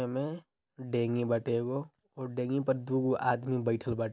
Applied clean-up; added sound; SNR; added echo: none; none; none; none.